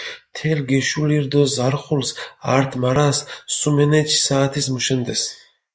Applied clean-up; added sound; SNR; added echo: neural mask model Resemble Enhance denoiser.